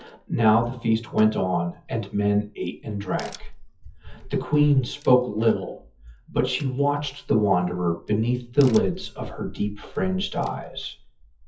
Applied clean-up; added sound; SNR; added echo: classical method WPE with log-MMSE.